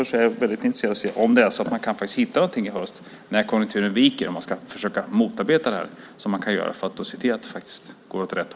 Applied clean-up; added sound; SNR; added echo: none; none; none; none.